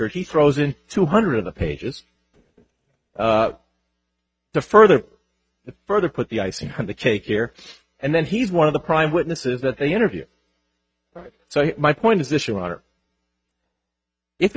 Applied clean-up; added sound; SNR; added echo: neural mask model RNNoise.